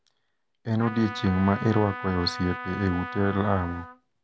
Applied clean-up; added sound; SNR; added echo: none; Trumpet; 11 dB; none.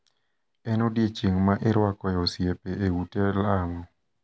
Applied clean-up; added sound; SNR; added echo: none; none; none; none.